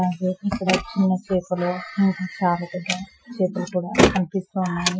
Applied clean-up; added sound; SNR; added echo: classical method Wiener filter.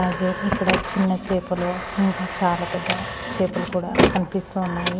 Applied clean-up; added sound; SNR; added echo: none; Printer; 2 dB; none.